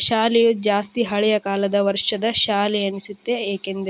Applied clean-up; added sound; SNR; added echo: none; none; none; none.